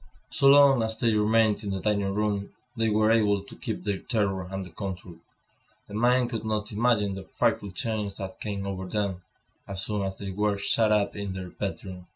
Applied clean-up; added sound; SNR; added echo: none; none; none; none.